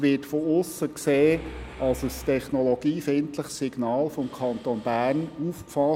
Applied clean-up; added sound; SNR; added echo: none; Mechanisms; 19 dB; none.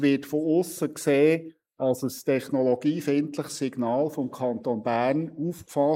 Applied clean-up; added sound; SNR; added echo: neural mask model Resemble Enhance denoiser.